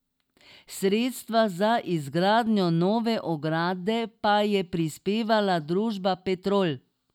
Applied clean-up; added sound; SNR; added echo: none; none; none; none.